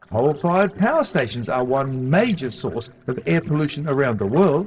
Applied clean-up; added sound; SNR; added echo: neural separator model SepFormer DNS4.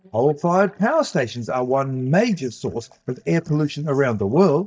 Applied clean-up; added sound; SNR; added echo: neural mask model DeepFilterNet 3.